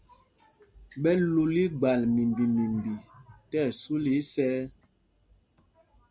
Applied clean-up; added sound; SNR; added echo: none; none; none; none.